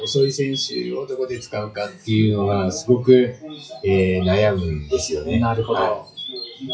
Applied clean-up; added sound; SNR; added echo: classical method WPE with log-MMSE.